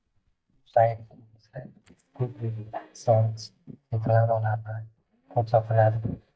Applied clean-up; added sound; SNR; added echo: neural mask model DeepFilterNet 3.